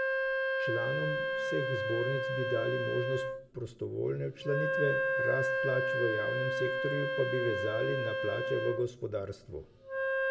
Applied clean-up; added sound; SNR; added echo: none; Wind instrument, woodwind instrument; -2 dB; reverberation time 0.8 s.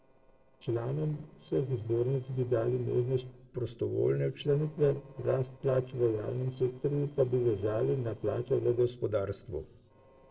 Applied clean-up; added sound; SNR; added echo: neural separator model SepFormer DNS4.